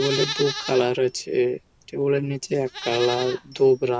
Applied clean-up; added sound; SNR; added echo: none; Livestock, farm animals, working animals; 11 dB; none.